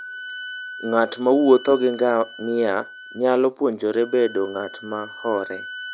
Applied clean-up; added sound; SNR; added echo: none; Wind instrument, woodwind instrument; 16 dB; none.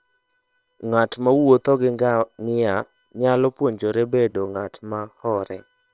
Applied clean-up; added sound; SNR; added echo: neural separator model SepFormer WHAM!.